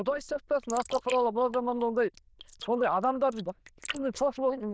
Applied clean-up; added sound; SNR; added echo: neural diffusion model UNIVERSE++.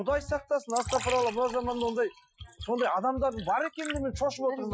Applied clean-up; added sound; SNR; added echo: classical method Wiener filter.